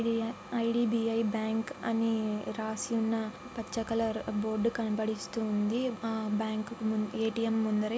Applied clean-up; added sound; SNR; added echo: none; none; none; none.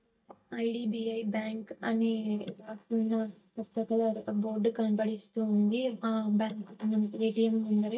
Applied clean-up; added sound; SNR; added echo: neural mask model DeepFilterNet 3.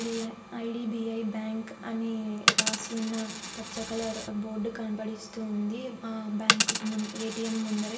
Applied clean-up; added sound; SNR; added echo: none; Coin (dropping); 1 dB; reverberation time 1.0 s.